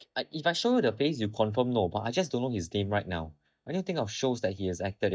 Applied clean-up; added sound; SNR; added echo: neural mask model DeepFilterNet 3.